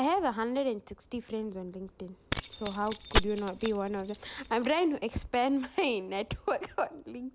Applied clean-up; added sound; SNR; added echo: none; Keys jangling; 3 dB; none.